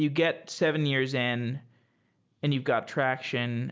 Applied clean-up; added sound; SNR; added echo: none; none; none; none.